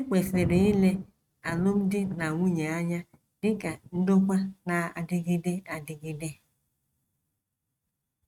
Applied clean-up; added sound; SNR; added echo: neural mask model RNNoise.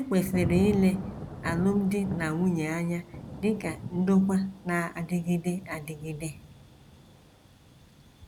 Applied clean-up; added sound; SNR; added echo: none; Thunder / Rain; 11 dB; none.